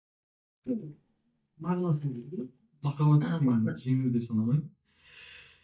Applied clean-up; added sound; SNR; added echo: neural mask model DeepFilterNet 3.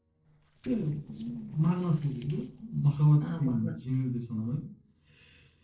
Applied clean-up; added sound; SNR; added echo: neural separator model SepFormer DNS4.